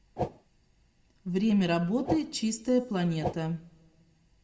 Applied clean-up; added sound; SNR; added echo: none; Whoosh, swoosh, swish; 4 dB; reverberation time 0.6 s.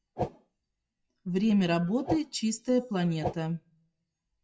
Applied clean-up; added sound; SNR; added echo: classical method WPE with log-MMSE.